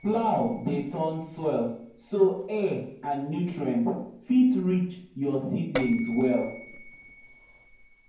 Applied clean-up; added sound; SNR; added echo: none; Bell; 17 dB; reverberation time 0.9 s.